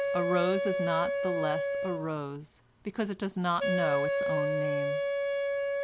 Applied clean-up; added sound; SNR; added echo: none; Wind instrument, woodwind instrument; -2 dB; none.